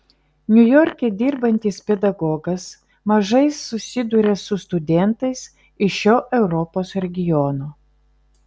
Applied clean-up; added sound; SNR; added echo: none; none; none; none.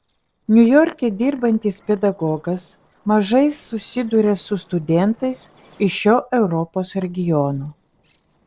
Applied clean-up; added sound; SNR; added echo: neural separator model SepFormer DNS4.